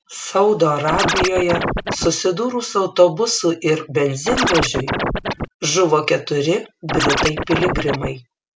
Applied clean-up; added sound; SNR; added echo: none; Scratching (performance technique); 2 dB; none.